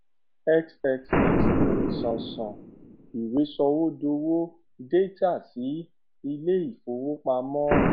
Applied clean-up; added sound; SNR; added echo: none; Boom; 2 dB; none.